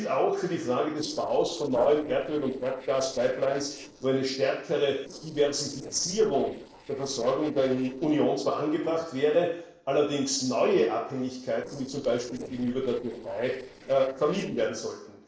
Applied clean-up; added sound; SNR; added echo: neural separator model SepFormer DNS4.